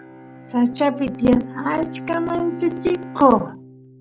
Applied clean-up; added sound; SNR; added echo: none; Bowed string instrument; 13 dB; none.